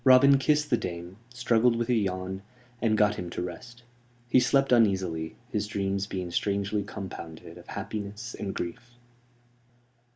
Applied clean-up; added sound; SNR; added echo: none; none; none; none.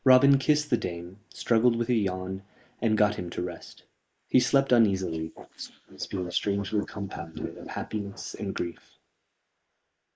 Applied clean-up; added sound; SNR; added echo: neural mask model Resemble Enhance denoiser.